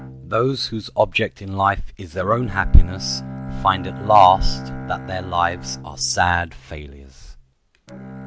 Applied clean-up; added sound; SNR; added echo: none; Bowed string instrument; 15 dB; none.